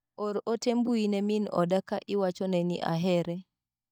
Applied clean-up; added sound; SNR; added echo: neural mask model DeepFilterNet 3.